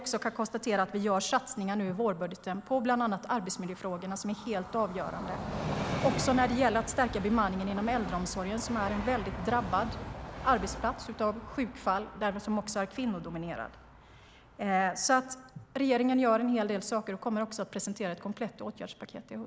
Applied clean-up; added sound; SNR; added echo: none; Train; 11 dB; none.